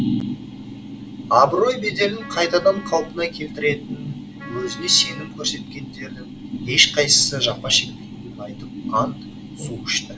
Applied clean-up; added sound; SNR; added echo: none; Wind instrument, woodwind instrument; 18 dB; none.